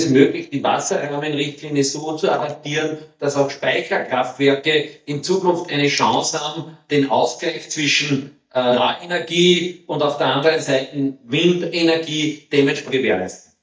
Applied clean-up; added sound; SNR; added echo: neural mask model DeepFilterNet 3.